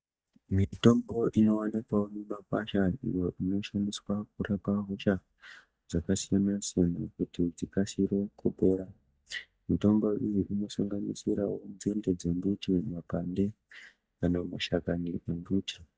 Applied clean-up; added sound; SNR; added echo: neural mask model DeepFilterNet 3.